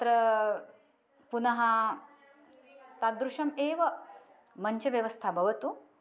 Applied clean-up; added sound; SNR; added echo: none; none; none; none.